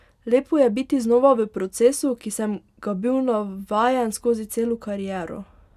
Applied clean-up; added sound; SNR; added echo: none; none; none; none.